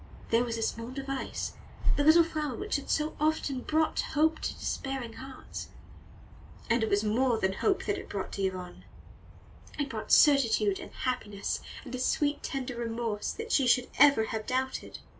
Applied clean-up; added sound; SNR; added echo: none; Aircraft; 18 dB; reverberation time 0.2 s.